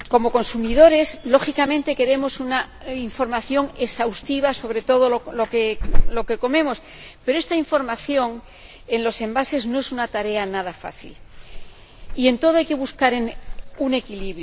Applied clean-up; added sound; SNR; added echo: none; Alarm / Insect; 5 dB; none.